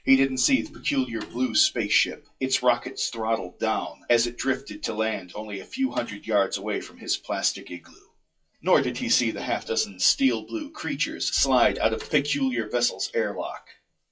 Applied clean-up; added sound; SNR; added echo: classical method WPE with log-MMSE.